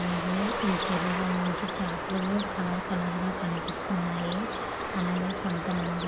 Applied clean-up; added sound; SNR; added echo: none; Bird; 2 dB; none.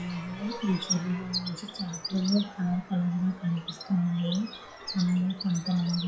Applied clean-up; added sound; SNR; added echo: classical method log-MMSE.